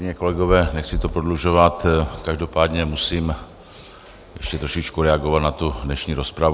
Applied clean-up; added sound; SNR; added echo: none; none; none; none.